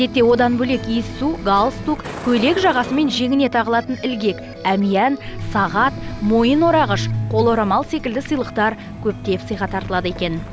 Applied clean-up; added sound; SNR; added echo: none; Truck; 11 dB; none.